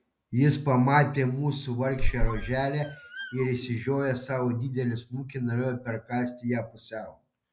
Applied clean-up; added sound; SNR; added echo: none; Squeak; 1 dB; none.